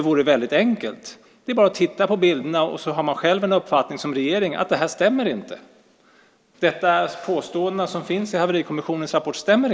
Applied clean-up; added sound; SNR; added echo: none; none; none; none.